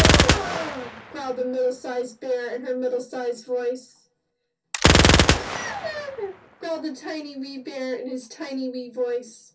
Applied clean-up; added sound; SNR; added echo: none; Gunshot, gunfire; -5 dB; reverberation time 0.3 s.